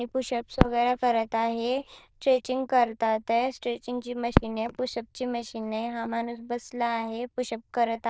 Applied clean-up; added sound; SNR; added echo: neural diffusion model UNIVERSE++.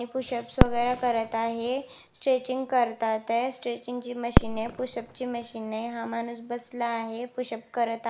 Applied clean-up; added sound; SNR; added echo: none; Fireworks; 1 dB; none.